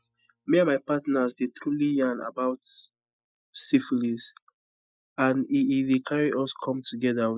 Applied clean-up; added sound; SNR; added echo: classical method Wiener filter.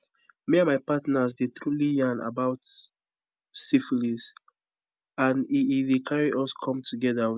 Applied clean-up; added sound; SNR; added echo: none; none; none; none.